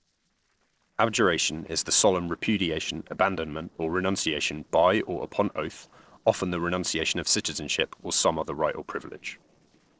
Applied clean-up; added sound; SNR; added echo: neural separator model SepFormer DNS4.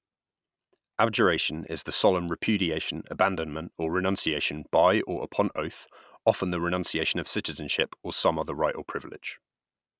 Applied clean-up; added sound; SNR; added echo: none; none; none; none.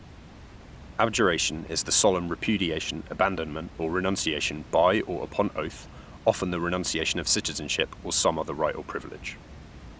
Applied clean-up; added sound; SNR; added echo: none; Water; 17 dB; none.